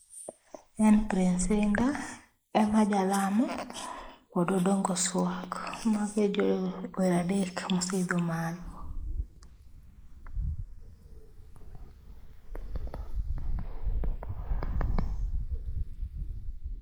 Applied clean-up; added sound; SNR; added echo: neural mask model Resemble Enhance denoiser.